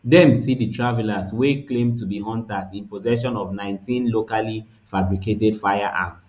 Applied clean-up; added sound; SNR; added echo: none; none; none; none.